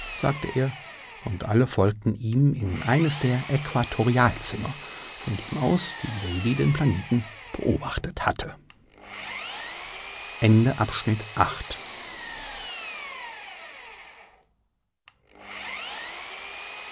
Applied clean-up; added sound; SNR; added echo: none; Engine; 11 dB; none.